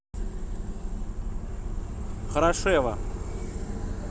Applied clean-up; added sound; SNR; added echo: none; none; none; none.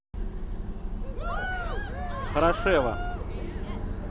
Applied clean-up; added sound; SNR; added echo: none; Cheering; 8 dB; none.